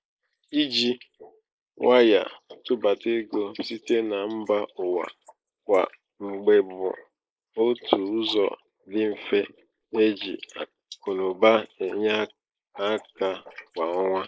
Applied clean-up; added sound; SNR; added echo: neural mask model Resemble Enhance denoiser.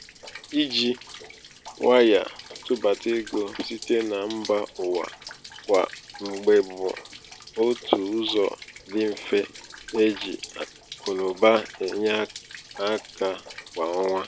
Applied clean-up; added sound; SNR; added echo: none; Rain; 17 dB; none.